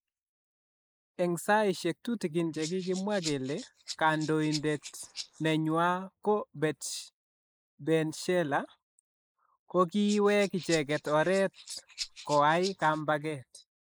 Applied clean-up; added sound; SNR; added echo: neural mask model Resemble Enhance denoiser.